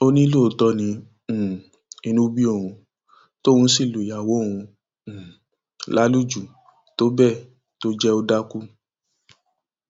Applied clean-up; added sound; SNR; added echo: none; none; none; none.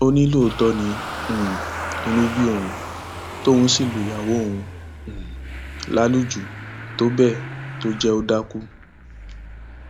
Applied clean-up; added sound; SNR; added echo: none; Engine starting / Motor vehicle (road); 10 dB; none.